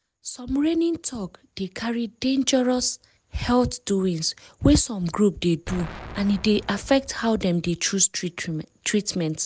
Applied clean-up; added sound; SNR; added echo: none; Explosion; 16 dB; none.